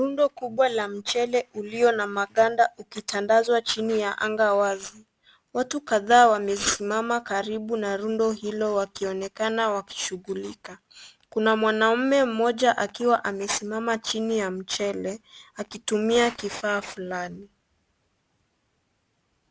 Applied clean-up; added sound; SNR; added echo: none; none; none; none.